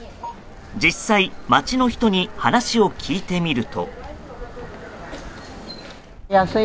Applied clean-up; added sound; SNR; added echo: none; Bird; 18 dB; none.